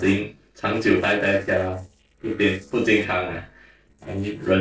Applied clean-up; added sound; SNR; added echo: neural separator model SepFormer DNS4.